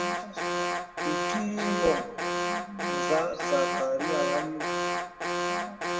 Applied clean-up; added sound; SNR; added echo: none; Alarm; -2 dB; reverberation time 1.5 s.